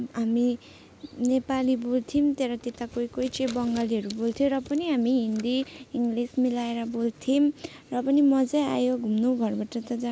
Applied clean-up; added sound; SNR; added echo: none; none; none; none.